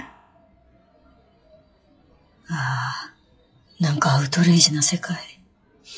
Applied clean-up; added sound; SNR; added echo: classical method WPE with log-MMSE.